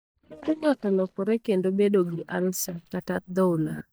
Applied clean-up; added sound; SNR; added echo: neural mask model DeepFilterNet 3.